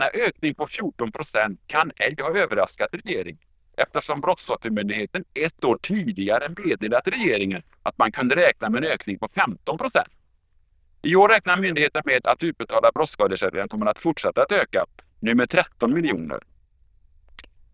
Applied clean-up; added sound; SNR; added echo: neural diffusion model UNIVERSE++.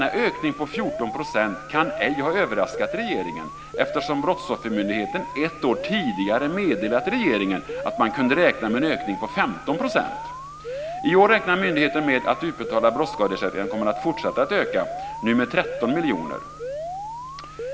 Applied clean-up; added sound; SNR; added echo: none; Alarm; 9 dB; none.